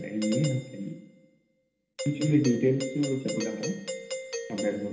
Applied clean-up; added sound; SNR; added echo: none; Doorbell; 8 dB; reverberation time 0.8 s.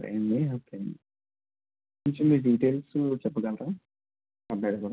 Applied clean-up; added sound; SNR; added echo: none; none; none; none.